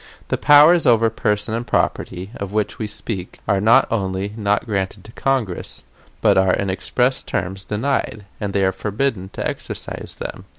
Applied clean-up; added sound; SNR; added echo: none; none; none; none.